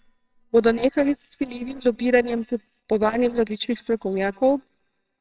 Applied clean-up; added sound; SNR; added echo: neural separator model SepFormer WHAMR!.